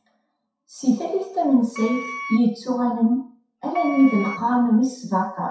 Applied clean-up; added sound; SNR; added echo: classical method WPE with log-MMSE.